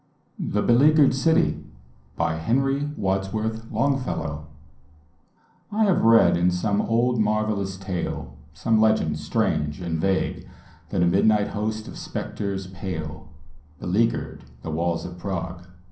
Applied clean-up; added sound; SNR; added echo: none; none; none; reverberation time 0.6 s.